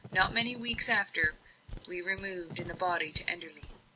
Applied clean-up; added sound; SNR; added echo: none; Wind / Fire + Walk, footsteps; 17 dB; none.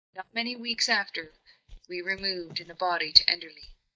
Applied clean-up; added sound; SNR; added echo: neural mask model DeepFilterNet 3.